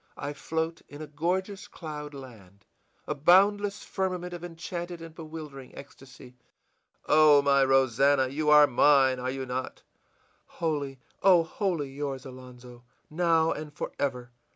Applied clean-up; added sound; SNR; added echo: none; none; none; none.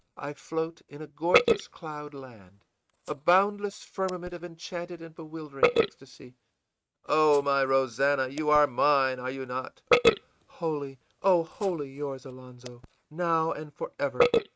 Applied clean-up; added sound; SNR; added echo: neural mask model RNNoise.